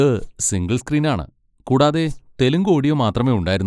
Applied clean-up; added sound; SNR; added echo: neural mask model Resemble Enhance denoiser.